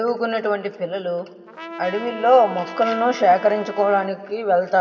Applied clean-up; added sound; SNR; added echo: none; Trumpet; 15 dB; reverberation time 2.6 s.